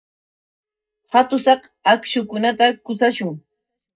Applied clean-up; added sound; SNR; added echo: neural mask model DeepFilterNet 3.